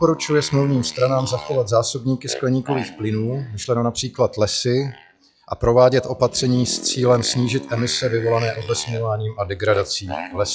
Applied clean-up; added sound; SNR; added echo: classical method log-MMSE.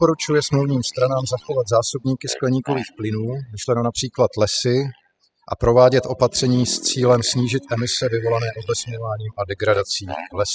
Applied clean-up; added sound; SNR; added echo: classical method spectral subtraction.